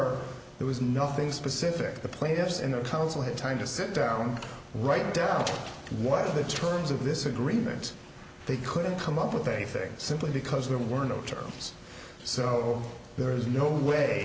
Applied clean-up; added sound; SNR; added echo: none; none; none; none.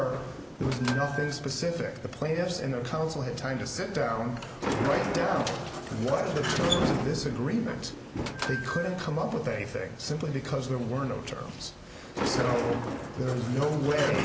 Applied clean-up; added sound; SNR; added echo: none; Sliding door; 5 dB; none.